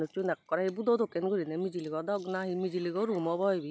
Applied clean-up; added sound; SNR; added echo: none; none; none; none.